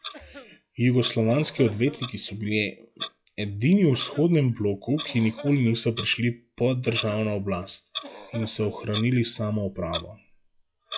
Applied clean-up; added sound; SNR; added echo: classical method log-MMSE.